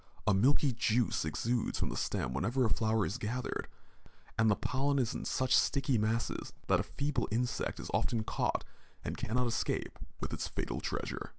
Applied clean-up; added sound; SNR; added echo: none; none; none; none.